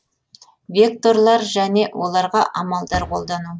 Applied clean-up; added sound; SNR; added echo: none; Slam; 20 dB; none.